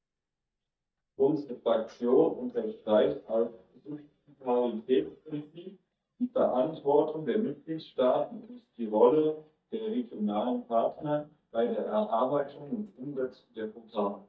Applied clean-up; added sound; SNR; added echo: neural mask model DeepFilterNet 3.